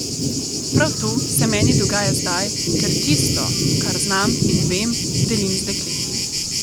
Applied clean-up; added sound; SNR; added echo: none; Thunder; -5 dB; none.